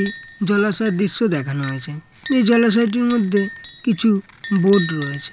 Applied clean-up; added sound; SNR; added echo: none; Chink, clink; 16 dB; none.